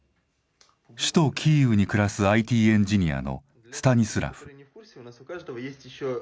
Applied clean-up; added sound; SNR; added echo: none; none; none; none.